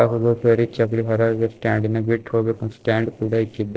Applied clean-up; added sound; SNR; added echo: neural separator model SepFormer DNS4.